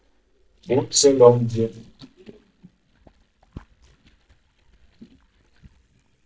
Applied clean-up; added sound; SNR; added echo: neural mask model DeepFilterNet 3.